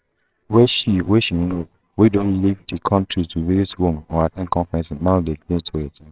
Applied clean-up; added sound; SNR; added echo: neural separator model SepFormer WHAMR!.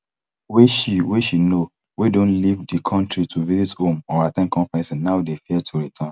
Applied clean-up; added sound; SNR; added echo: none; none; none; none.